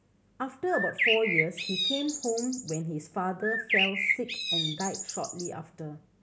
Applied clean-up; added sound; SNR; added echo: none; Bird; -2 dB; none.